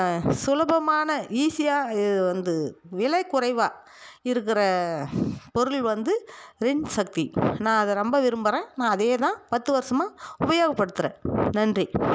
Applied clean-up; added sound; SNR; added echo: none; none; none; none.